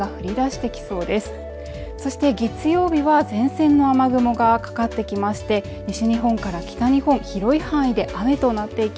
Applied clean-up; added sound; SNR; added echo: none; none; none; none.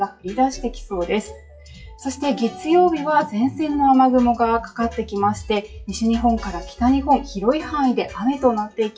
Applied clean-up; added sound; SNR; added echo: classical method WPE with log-MMSE.